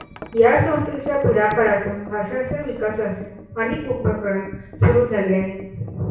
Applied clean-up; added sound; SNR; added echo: none; Wind chime; 16 dB; reverberation time 0.6 s.